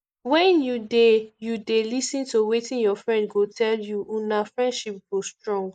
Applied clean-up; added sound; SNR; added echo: neural mask model Resemble Enhance denoiser.